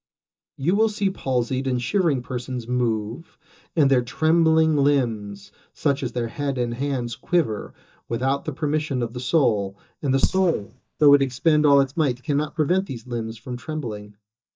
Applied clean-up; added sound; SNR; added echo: neural mask model DeepFilterNet 3.